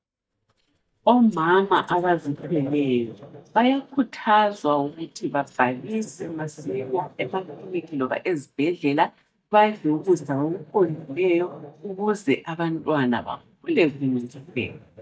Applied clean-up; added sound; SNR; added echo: neural mask model DeepFilterNet 3.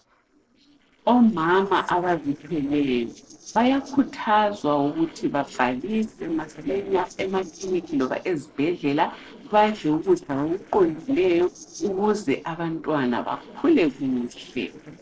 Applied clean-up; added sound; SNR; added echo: neural separator model SepFormer DNS4.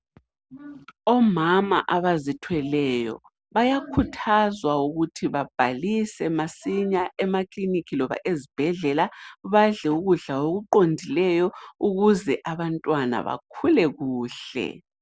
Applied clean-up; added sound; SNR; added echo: none; none; none; none.